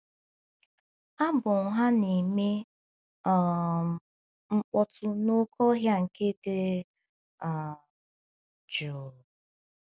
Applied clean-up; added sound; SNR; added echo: none; none; none; none.